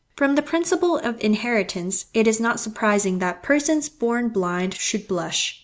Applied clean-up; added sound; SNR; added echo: none; none; none; none.